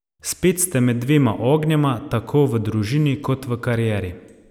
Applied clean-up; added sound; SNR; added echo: none; none; none; none.